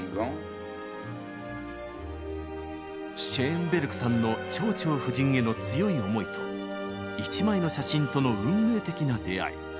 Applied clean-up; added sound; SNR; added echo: none; none; none; none.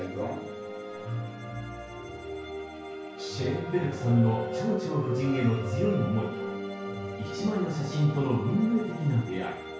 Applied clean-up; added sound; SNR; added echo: none; Bowed string instrument; 19 dB; reverberation time 0.6 s.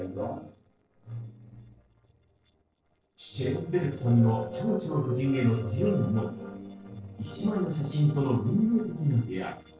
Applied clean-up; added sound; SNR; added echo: neural separator model SepFormer DNS4.